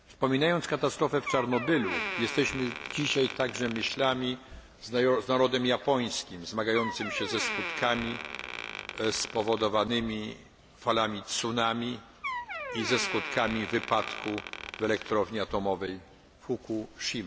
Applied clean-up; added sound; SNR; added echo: none; Door; 10 dB; none.